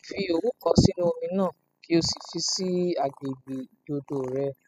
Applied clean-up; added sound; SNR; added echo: classical method spectral subtraction.